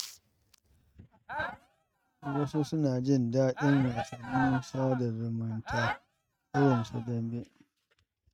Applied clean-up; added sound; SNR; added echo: neural mask model RNNoise.